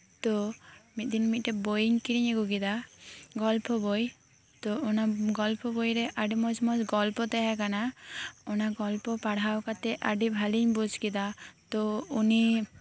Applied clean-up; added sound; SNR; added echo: none; none; none; none.